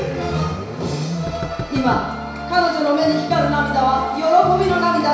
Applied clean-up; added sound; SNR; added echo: none; Knock; 14 dB; reverberation time 0.6 s.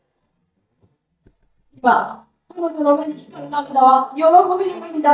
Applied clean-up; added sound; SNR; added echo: neural mask model DeepFilterNet 3.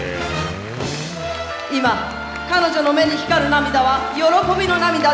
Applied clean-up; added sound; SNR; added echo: none; none; none; none.